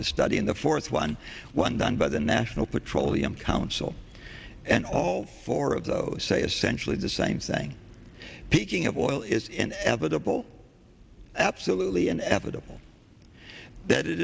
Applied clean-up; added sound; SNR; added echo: none; none; none; none.